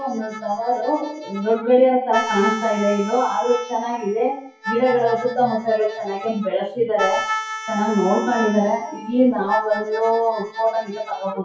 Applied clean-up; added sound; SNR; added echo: classical method WPE with log-MMSE.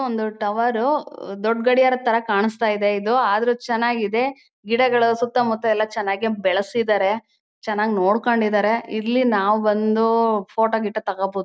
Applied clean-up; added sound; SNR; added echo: none; none; none; none.